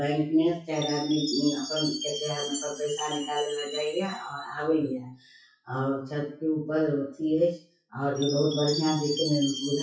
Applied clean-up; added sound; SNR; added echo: classical method WPE with log-MMSE.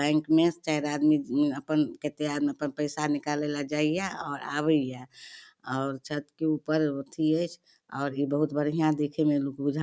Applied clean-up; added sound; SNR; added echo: none; none; none; none.